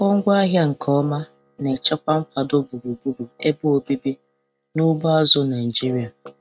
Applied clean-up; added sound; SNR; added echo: neural mask model RNNoise.